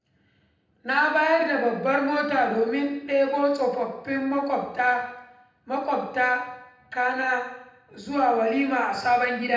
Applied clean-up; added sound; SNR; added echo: none; none; none; reverberation time 0.8 s.